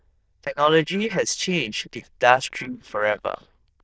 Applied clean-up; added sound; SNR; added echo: neural diffusion model UNIVERSE++.